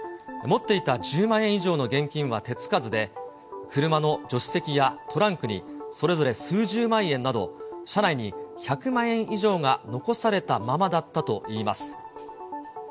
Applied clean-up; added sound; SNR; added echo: none; none; none; none.